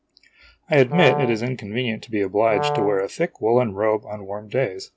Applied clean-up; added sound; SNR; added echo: none; Brass instrument; 6 dB; none.